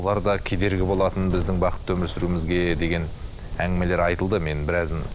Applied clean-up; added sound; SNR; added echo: none; Wind; 7 dB; none.